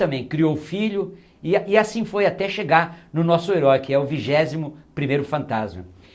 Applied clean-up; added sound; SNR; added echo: none; none; none; none.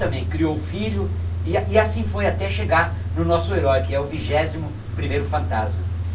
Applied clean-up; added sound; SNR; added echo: none; Idling / Engine starting / Accelerating, revving, vroom / Car; 1 dB; reverberation time 0.2 s.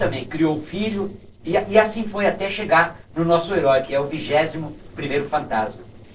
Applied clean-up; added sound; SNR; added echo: neural separator model SepFormer DNS4.